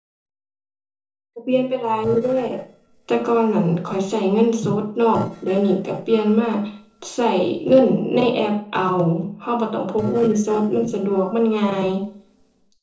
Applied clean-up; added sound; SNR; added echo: neural separator model SepFormer DNS4.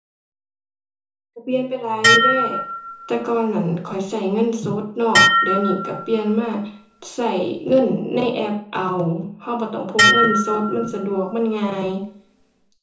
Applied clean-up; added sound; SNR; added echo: none; Dishes, pots, and pans; -1 dB; reverberation time 0.6 s.